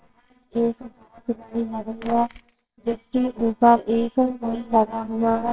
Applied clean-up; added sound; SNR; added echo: neural separator model SepFormer WHAMR!.